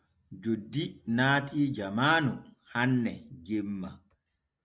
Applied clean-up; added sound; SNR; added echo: none; none; none; none.